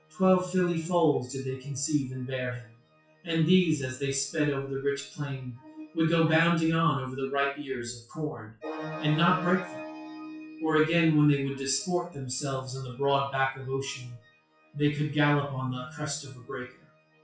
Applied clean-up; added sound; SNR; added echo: classical method WPE with log-MMSE.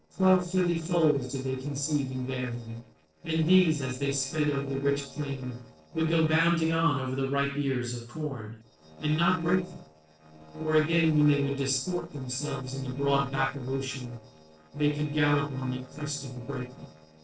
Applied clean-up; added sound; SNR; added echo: neural separator model SepFormer DNS4.